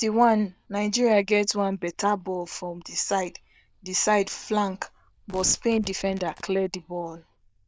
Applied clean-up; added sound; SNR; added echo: neural diffusion model UNIVERSE++.